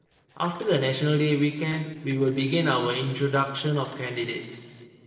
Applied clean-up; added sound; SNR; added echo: neural separator model SepFormer DNS4.